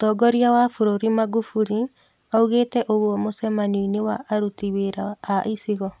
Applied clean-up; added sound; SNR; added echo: none; none; none; none.